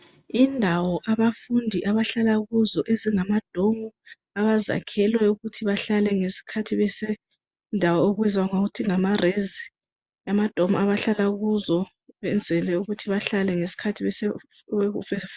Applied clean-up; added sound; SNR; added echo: none; none; none; none.